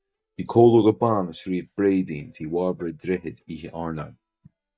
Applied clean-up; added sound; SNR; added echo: neural mask model DeepFilterNet 3.